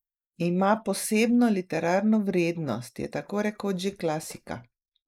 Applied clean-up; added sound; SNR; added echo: neural mask model Resemble Enhance denoiser.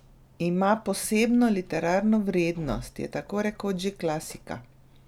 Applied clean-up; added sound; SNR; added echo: none; none; none; none.